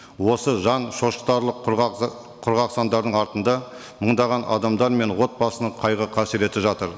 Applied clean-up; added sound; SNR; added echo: none; none; none; none.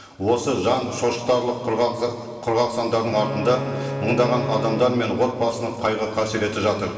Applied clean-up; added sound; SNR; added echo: none; Bowed string instrument; 8 dB; reverberation time 2.4 s.